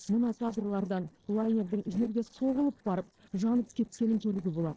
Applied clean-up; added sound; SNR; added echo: neural separator model SepFormer DNS4.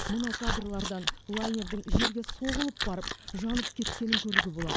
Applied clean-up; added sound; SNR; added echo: none; Chewing, mastication; -1 dB; none.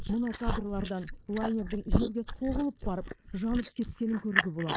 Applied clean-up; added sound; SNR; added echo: neural mask model Resemble Enhance denoiser.